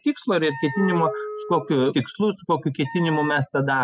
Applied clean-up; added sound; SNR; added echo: classical method spectral subtraction.